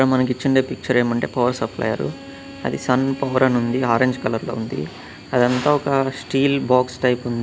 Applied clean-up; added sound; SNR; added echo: none; Bowed string instrument; 19 dB; none.